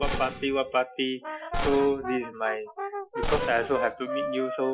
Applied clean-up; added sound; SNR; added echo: classical method Wiener filter.